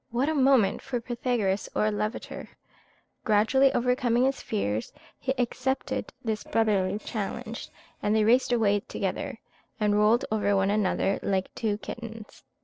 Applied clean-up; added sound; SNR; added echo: neural separator model SepFormer DNS4.